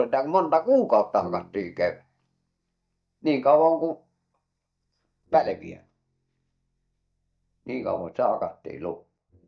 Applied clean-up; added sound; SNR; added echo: neural mask model DeepFilterNet 3.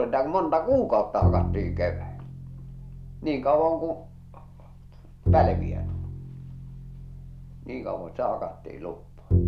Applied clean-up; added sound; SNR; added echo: none; Bowed string instrument; 1 dB; none.